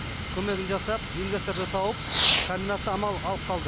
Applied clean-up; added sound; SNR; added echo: none; Fireworks; 1 dB; none.